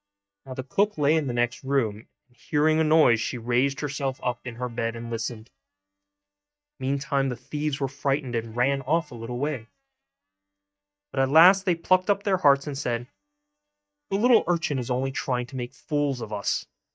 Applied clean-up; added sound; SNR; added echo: neural mask model DeepFilterNet 3.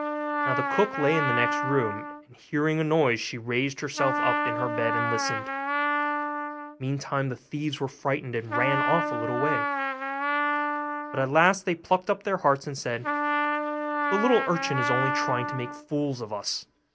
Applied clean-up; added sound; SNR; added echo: none; Trumpet; 1 dB; none.